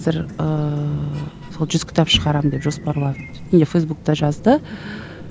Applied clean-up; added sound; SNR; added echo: none; Sliding door + Chirp, tweet; 13 dB; none.